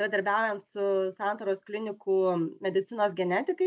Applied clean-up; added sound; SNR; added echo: none; none; none; none.